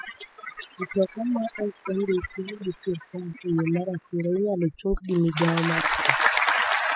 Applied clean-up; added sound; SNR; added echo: classical method spectral subtraction.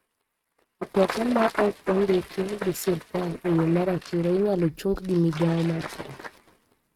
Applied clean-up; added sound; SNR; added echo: neural mask model RNNoise.